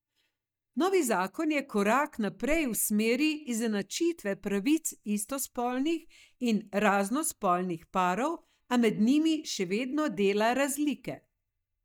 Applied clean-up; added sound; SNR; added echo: neural mask model DeepFilterNet 3.